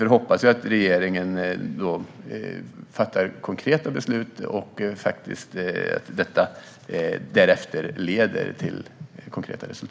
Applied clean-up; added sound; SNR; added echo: none; none; none; none.